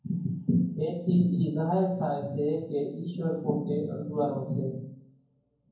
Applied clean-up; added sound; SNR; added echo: none; none; none; reverberation time 0.9 s.